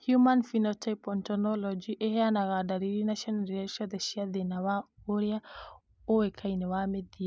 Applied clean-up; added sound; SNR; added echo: none; none; none; none.